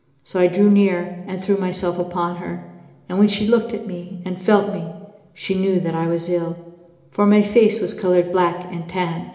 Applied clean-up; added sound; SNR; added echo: none; none; none; reverberation time 0.8 s.